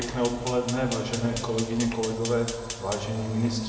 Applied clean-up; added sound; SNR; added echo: none; Fire; 11 dB; reverberation time 2.3 s.